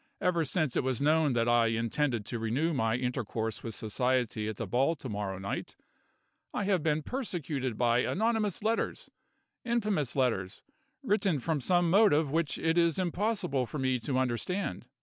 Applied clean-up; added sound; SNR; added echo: none; none; none; none.